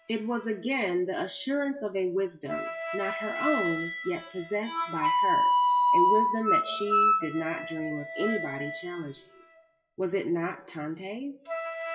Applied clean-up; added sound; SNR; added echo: classical method WPE with log-MMSE.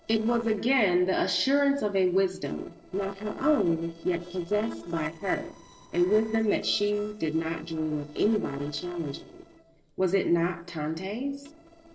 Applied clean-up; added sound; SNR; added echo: neural separator model SepFormer DNS4.